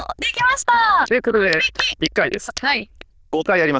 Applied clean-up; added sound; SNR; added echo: neural diffusion model UNIVERSE++.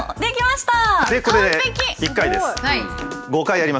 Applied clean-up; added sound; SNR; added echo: none; Wind instrument, woodwind instrument; 15 dB; none.